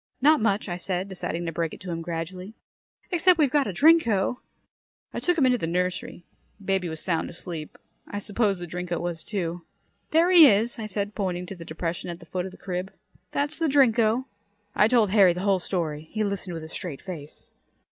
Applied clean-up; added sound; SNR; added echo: none; none; none; none.